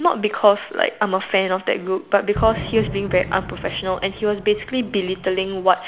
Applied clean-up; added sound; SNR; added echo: none; Fireworks; 11 dB; none.